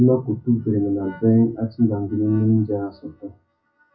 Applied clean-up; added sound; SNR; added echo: classical method WPE with log-MMSE.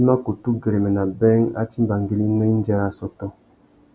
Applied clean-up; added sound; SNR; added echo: none; none; none; none.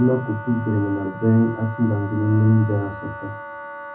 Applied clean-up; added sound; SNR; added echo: none; Wind instrument, woodwind instrument; 14 dB; reverberation time 0.4 s.